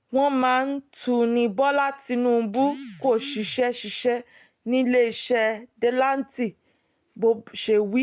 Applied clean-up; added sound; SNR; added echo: none; none; none; none.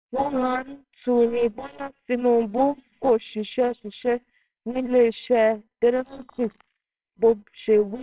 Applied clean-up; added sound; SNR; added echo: neural separator model SepFormer WHAMR!.